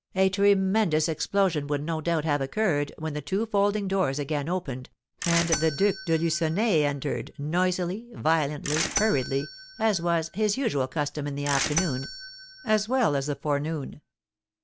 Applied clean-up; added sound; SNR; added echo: none; Bell / Mechanisms; 9 dB; none.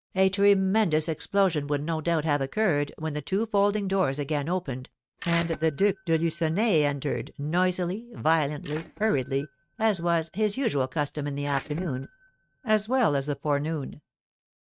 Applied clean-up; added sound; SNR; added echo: neural mask model RNNoise.